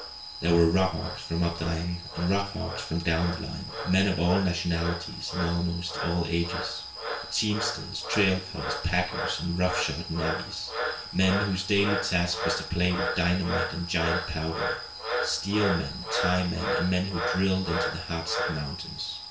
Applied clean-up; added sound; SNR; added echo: none; Frog; 5 dB; reverberation time 0.4 s.